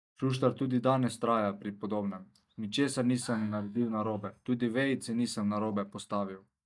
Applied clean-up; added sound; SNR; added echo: neural mask model DeepFilterNet 3.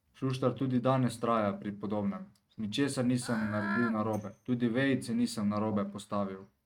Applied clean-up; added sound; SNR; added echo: neural mask model RNNoise.